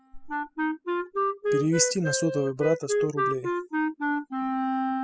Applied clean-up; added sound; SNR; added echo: classical method spectral subtraction.